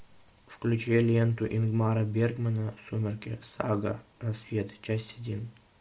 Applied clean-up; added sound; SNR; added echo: none; none; none; none.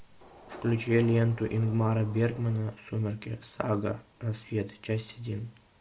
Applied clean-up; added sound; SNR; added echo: none; Subway, metro, underground; 18 dB; none.